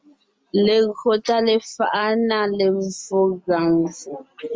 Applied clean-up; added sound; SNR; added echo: none; none; none; none.